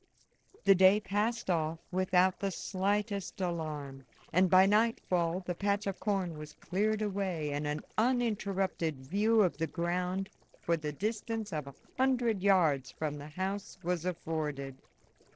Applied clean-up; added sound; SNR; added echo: neural separator model SepFormer DNS4.